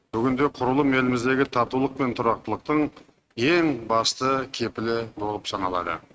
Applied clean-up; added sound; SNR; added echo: neural mask model RNNoise.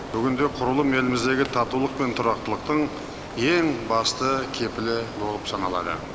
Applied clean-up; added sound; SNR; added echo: none; Rain; 11 dB; none.